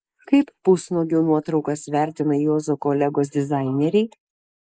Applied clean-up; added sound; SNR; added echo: neural mask model Resemble Enhance denoiser.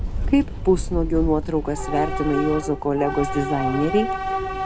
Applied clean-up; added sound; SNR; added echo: none; Subway, metro, underground / Train; 3 dB; none.